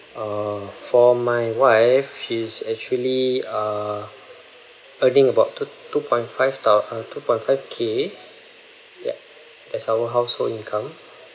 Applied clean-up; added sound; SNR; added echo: none; none; none; none.